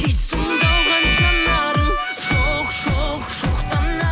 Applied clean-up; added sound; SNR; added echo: none; Harmonica; 2 dB; none.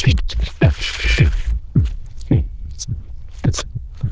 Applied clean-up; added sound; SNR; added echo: neural diffusion model UNIVERSE++.